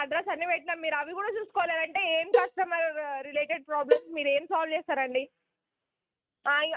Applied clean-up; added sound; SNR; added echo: neural mask model RNNoise.